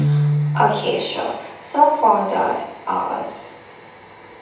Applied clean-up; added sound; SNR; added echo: none; Guitar; 4 dB; reverberation time 0.9 s.